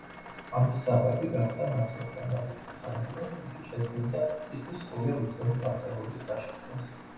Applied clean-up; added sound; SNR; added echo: none; Rain; 16 dB; reverberation time 0.8 s.